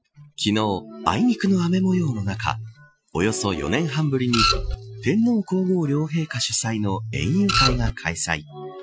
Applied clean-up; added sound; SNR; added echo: classical method Wiener filter.